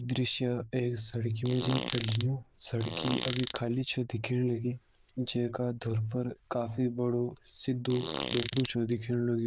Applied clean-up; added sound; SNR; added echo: neural diffusion model UNIVERSE++.